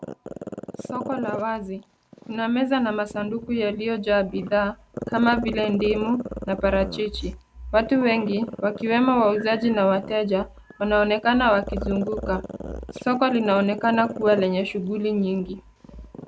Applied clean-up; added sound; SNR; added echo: none; Growling; 13 dB; none.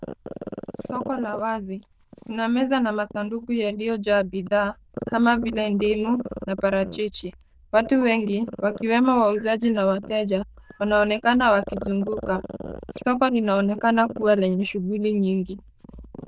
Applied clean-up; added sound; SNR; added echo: neural diffusion model UNIVERSE++.